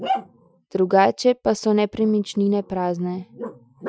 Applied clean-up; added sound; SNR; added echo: classical method Wiener filter.